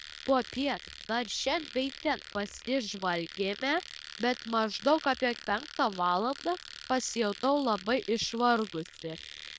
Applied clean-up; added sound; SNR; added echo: neural diffusion model UNIVERSE++.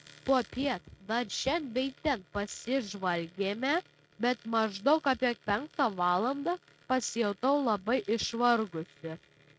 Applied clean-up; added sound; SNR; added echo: neural mask model RNNoise.